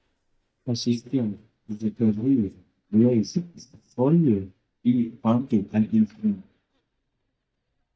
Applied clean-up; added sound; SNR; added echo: neural mask model DeepFilterNet 3.